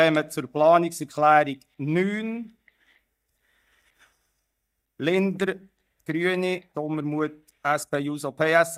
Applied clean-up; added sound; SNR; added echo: neural mask model DeepFilterNet 3.